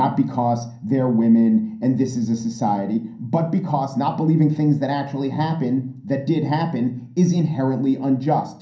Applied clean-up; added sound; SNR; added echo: none; none; none; reverberation time 0.6 s.